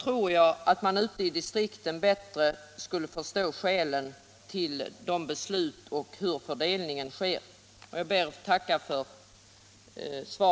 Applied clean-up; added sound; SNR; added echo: none; none; none; none.